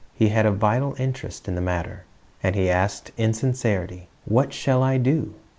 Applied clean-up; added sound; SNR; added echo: none; none; none; none.